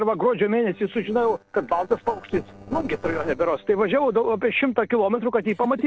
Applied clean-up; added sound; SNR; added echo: neural separator model SepFormer DNS4.